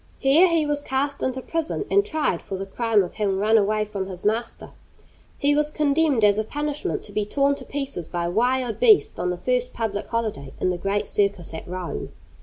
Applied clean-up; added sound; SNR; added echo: none; none; none; none.